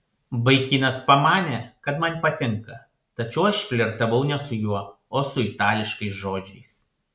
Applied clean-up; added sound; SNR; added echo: none; none; none; none.